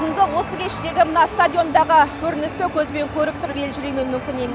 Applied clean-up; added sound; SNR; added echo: none; none; none; none.